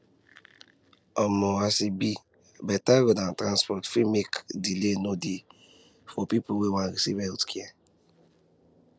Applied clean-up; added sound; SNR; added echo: none; none; none; none.